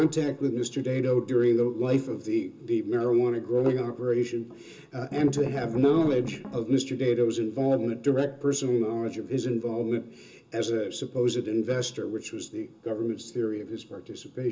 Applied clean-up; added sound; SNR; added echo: none; Strum; 9 dB; reverberation time 0.2 s.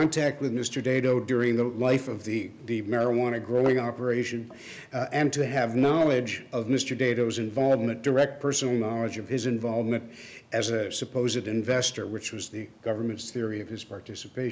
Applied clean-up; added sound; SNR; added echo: none; none; none; none.